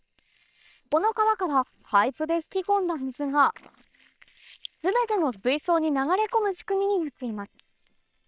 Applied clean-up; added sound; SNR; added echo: neural separator model SepFormer WHAM!.